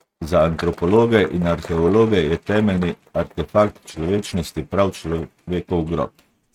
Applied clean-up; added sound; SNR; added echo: neural mask model RNNoise.